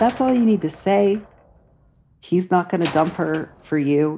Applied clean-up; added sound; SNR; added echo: none; Slam; 19 dB; none.